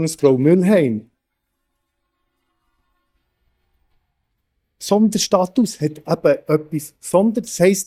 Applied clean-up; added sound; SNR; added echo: neural mask model DeepFilterNet 3.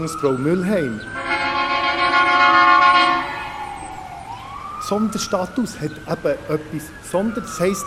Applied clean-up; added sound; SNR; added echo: none; Motor vehicle (road) / Siren; -4 dB; none.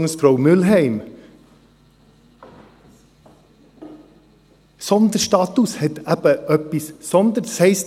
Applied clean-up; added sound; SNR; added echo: none; none; none; none.